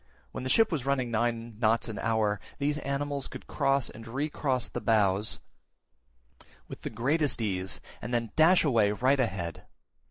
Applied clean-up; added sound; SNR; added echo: neural mask model Resemble Enhance denoiser.